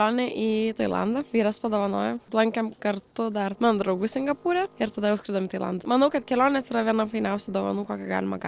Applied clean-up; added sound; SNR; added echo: neural separator model SepFormer DNS4.